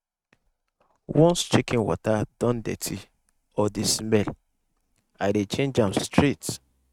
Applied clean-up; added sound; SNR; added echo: neural mask model RNNoise.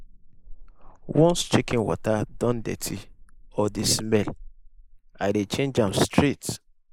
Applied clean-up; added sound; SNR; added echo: neural mask model Resemble Enhance denoiser.